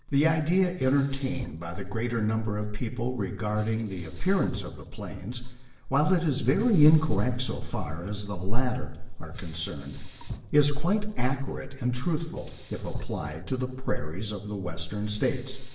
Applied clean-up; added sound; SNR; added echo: neural separator model SepFormer DNS4.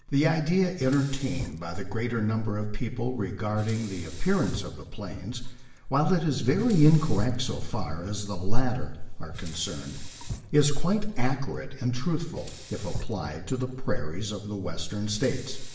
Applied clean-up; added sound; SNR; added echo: none; Sink (filling or washing); 20 dB; reverberation time 0.8 s.